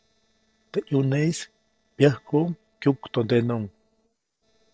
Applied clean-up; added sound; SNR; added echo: neural separator model SepFormer DNS4.